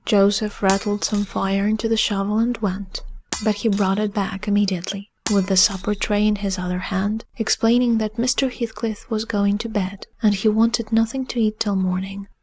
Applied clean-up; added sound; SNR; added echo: none; Shatter; 16 dB; none.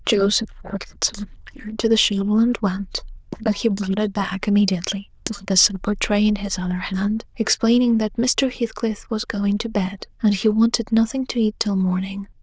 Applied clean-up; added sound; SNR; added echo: neural diffusion model UNIVERSE++.